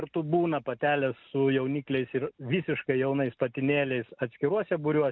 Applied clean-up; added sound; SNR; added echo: none; none; none; none.